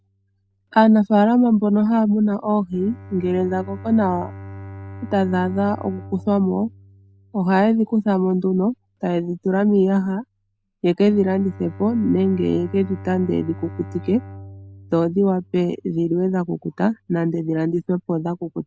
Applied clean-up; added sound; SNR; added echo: none; Bowed string instrument; 19 dB; none.